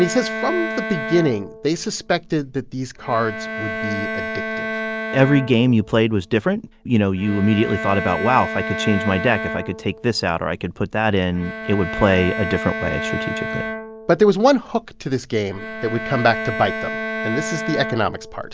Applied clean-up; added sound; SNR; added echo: none; Bowed string instrument; 8 dB; none.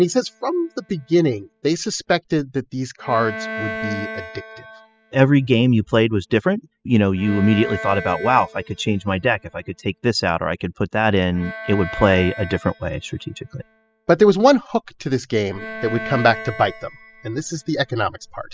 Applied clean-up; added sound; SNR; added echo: classical method spectral subtraction.